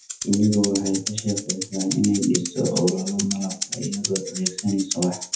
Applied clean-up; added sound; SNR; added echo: classical method WPE with log-MMSE.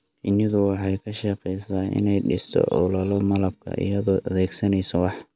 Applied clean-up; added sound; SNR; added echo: none; none; none; none.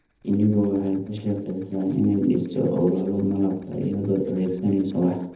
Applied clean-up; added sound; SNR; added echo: neural separator model SepFormer DNS4.